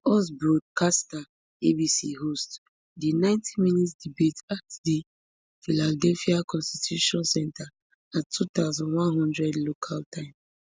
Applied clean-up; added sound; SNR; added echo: none; none; none; none.